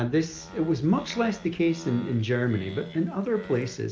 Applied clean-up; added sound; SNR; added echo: none; Animal; 18 dB; none.